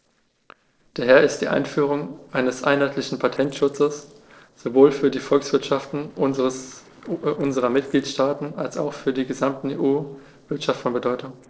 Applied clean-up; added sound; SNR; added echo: neural separator model SepFormer DNS4.